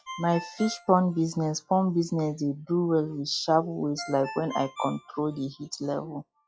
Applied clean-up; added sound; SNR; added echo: classical method log-MMSE.